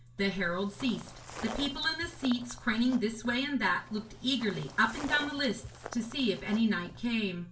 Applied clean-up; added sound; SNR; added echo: none; Walk, footsteps; 15 dB; reverberation time 0.3 s.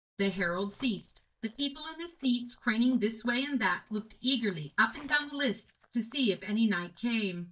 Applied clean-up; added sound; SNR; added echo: neural mask model DeepFilterNet 3.